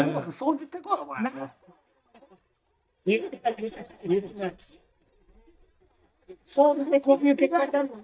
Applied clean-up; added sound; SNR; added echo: neural mask model DeepFilterNet 3.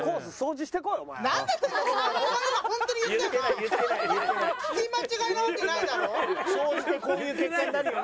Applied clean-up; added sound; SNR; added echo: none; none; none; none.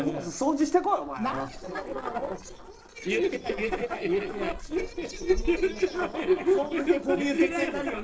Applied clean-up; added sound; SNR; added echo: neural separator model SepFormer DNS4.